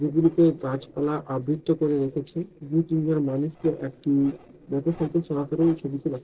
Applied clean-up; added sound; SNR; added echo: neural separator model SepFormer DNS4.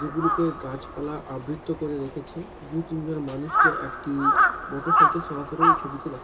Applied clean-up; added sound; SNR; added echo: none; Crow; -5 dB; reverberation time 0.2 s.